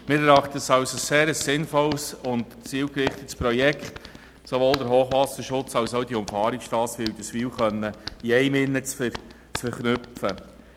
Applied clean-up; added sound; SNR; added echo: none; Hands; 16 dB; none.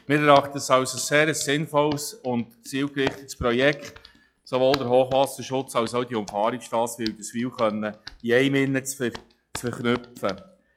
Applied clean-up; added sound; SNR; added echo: classical method log-MMSE.